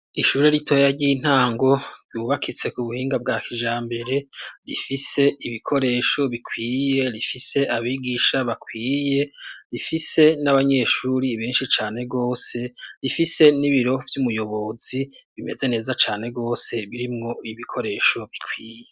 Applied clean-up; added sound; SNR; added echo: none; none; none; none.